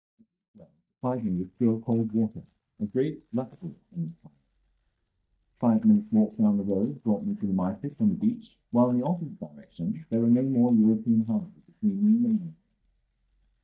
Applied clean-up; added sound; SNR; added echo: neural mask model DeepFilterNet 3.